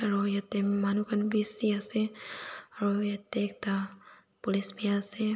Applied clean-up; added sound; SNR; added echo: none; none; none; none.